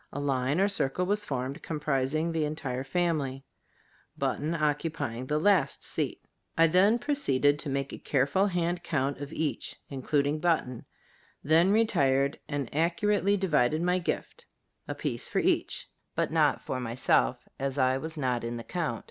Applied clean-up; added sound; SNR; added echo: none; none; none; none.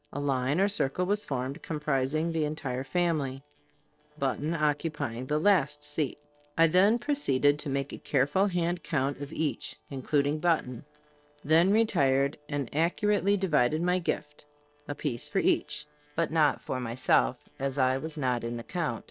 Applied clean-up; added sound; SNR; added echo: neural separator model SepFormer DNS4.